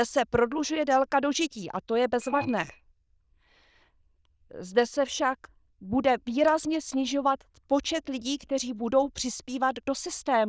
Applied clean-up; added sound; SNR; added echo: neural diffusion model UNIVERSE++.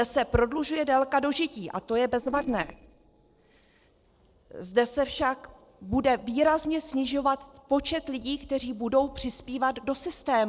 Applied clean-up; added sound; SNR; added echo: neural separator model SepFormer DNS4.